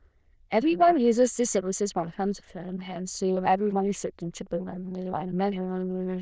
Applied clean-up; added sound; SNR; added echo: neural diffusion model UNIVERSE++.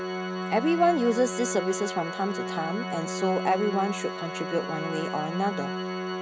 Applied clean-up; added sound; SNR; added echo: none; Organ; 5 dB; none.